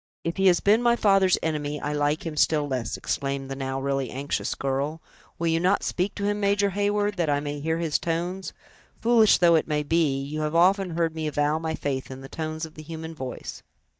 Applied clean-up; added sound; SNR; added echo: neural mask model DeepFilterNet 3.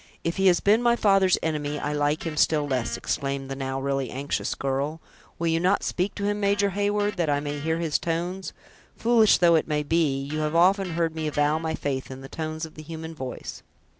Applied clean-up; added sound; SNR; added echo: none; Electric guitar; 20 dB; none.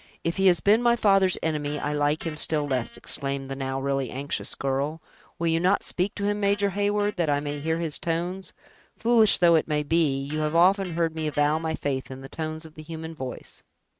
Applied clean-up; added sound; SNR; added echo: neural mask model RNNoise.